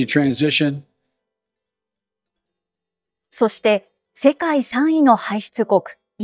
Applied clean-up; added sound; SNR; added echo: neural mask model DeepFilterNet 3.